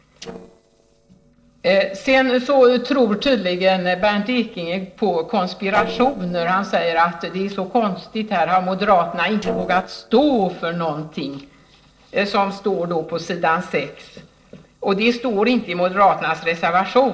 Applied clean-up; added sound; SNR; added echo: neural separator model SepFormer DNS4.